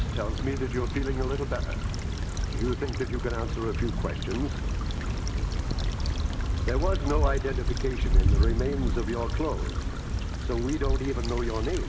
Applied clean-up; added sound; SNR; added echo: none; Stream / Trickle, dribble / Traffic noise, roadway noise; -5 dB; none.